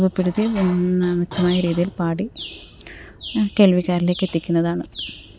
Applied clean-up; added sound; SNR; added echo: none; Dishes, pots, and pans; 19 dB; none.